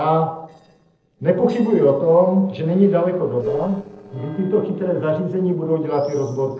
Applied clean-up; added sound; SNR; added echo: neural separator model SepFormer DNS4.